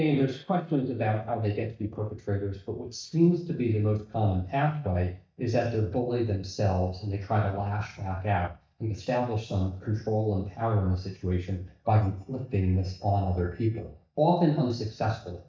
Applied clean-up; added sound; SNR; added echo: neural mask model DeepFilterNet 3.